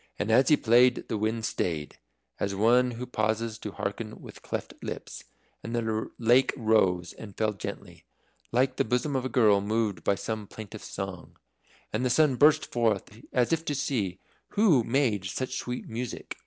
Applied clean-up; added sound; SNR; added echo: none; none; none; none.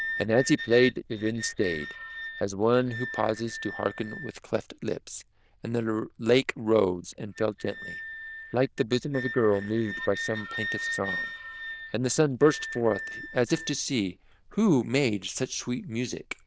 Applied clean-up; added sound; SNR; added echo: neural diffusion model UNIVERSE++.